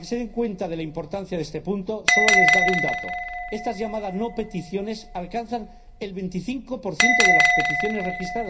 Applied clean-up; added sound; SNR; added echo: none; Bell; -4 dB; reverberation time 0.4 s.